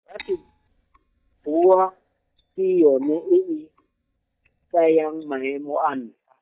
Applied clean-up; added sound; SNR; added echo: neural mask model DeepFilterNet 3.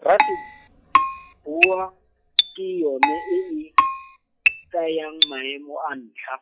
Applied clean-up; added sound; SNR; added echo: classical method log-MMSE.